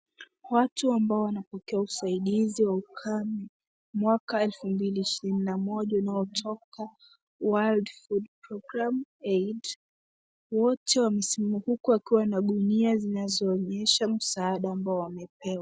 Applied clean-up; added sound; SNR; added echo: none; none; none; none.